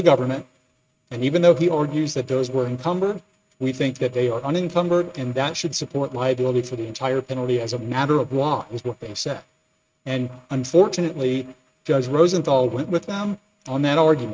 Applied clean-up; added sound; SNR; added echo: neural mask model RNNoise.